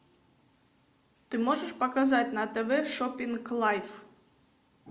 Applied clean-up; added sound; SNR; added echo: none; none; none; none.